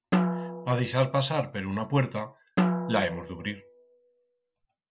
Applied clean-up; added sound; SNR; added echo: none; Drum; 2 dB; none.